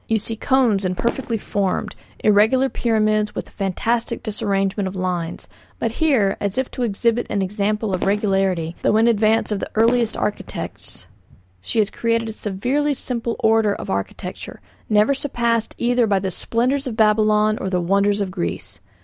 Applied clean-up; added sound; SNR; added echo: none; Fireworks; 13 dB; none.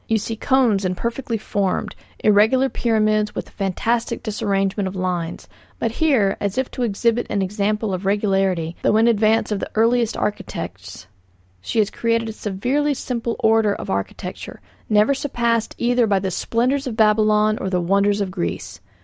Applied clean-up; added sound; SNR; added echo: none; none; none; none.